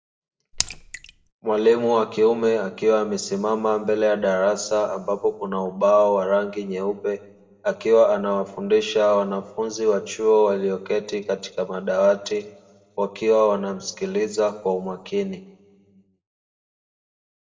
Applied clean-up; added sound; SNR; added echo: none; Raindrop / Splash, splatter; 9 dB; reverberation time 0.8 s.